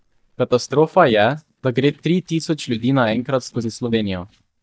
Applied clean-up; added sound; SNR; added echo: neural mask model DeepFilterNet 3.